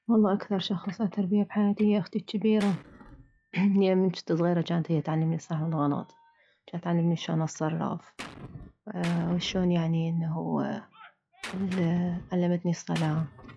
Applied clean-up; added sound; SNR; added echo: classical method log-MMSE.